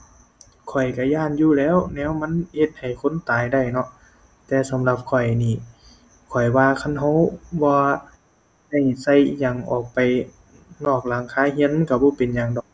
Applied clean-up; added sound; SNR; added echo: none; none; none; none.